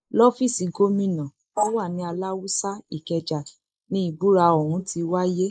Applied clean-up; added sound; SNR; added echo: neural mask model Resemble Enhance denoiser.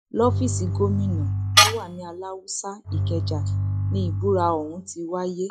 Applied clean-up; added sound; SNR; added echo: classical method log-MMSE.